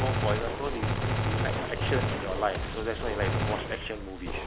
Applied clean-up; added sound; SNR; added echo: none; Gunshot, gunfire; -3 dB; none.